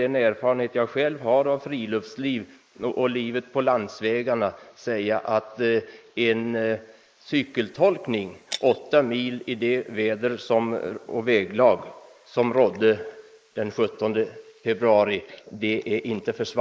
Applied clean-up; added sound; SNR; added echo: neural mask model Resemble Enhance denoiser.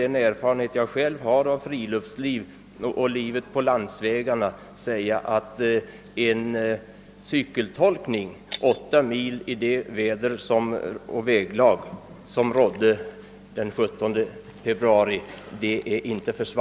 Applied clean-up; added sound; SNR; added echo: none; Shatter; 19 dB; none.